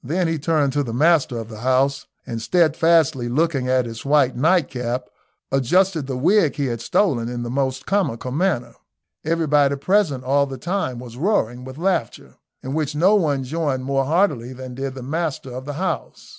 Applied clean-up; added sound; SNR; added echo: none; none; none; none.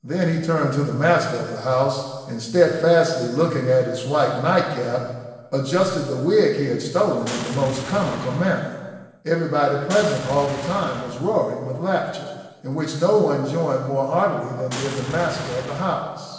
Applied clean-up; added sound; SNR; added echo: none; Boom; 12 dB; reverberation time 1.2 s.